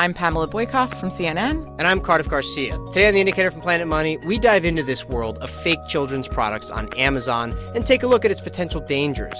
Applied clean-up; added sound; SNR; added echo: none; none; none; none.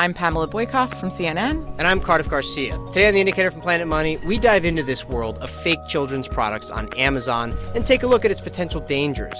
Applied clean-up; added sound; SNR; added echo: none; Bird; 11 dB; none.